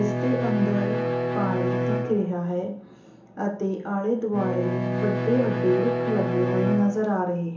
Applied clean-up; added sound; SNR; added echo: none; Bowed string instrument; 2 dB; reverberation time 0.7 s.